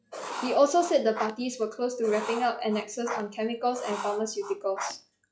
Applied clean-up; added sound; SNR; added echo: classical method log-MMSE.